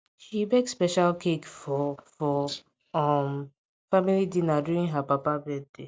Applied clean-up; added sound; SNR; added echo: none; none; none; none.